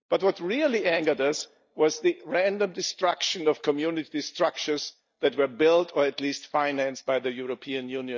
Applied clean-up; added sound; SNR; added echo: neural mask model DeepFilterNet 3.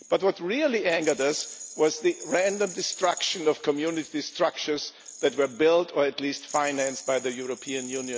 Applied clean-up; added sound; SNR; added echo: none; Rattle; 16 dB; none.